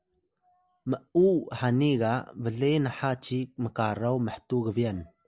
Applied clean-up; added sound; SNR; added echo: none; none; none; none.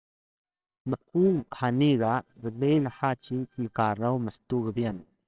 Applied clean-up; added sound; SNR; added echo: neural separator model SepFormer WHAMR!.